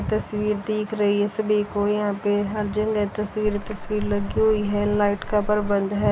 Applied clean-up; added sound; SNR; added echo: none; Water / Splash, splatter; 8 dB; none.